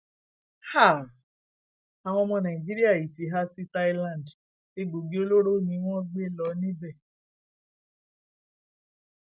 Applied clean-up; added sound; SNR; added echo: none; none; none; none.